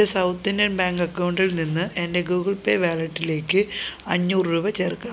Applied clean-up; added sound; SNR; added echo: none; none; none; none.